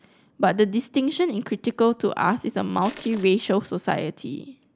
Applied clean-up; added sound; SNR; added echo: none; Crushing; 14 dB; none.